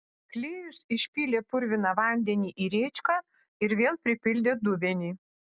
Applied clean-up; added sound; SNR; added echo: none; none; none; none.